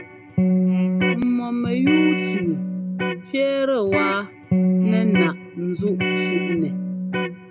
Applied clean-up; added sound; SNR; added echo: none; Electric guitar; -2 dB; none.